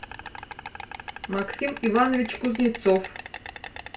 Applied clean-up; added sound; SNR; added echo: none; Insect; 8 dB; reverberation time 0.3 s.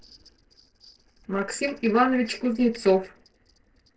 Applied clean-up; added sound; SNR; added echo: neural separator model SepFormer DNS4.